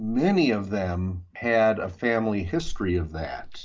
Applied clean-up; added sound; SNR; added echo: neural mask model Resemble Enhance denoiser.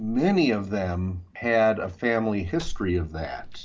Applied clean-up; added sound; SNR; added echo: none; Slam; 14 dB; none.